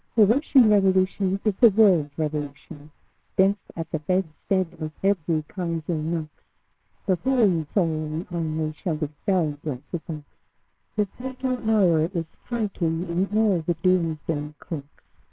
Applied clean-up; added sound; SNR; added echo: neural separator model SepFormer WHAMR!.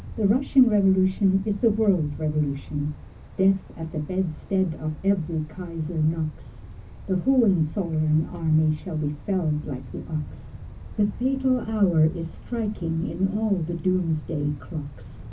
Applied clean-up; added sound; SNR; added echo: none; Wind; 14 dB; reverberation time 0.3 s.